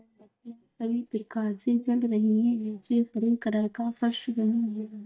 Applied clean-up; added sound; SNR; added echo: neural mask model DeepFilterNet 3.